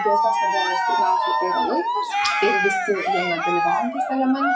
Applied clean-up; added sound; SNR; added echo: classical method WPE with log-MMSE.